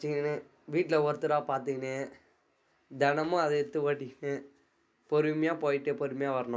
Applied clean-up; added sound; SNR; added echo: none; none; none; none.